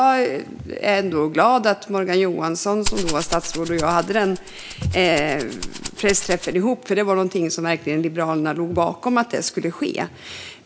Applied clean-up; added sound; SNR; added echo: none; Rattle (instrument); 8 dB; none.